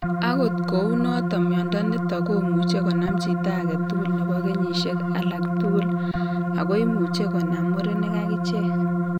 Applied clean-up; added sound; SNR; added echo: none; Organ; -4 dB; none.